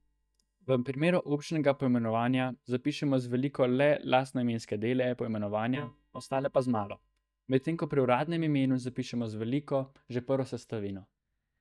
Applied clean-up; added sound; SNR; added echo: neural mask model DeepFilterNet 3.